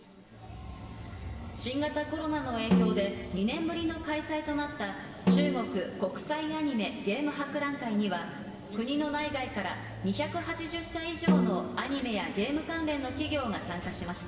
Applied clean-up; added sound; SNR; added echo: none; Snare drum; -1 dB; reverberation time 1.9 s.